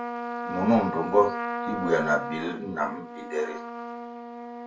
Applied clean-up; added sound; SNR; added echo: none; Trumpet; 6 dB; reverberation time 0.2 s.